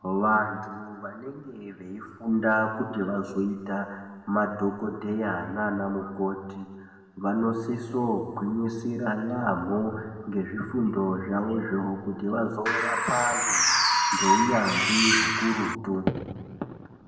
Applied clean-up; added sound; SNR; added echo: none; Bird; -4 dB; reverberation time 1.7 s.